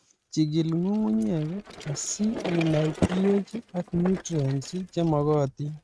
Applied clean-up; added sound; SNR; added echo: neural mask model RNNoise.